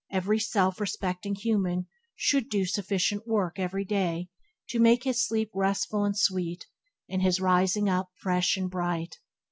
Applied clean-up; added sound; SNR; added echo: none; none; none; none.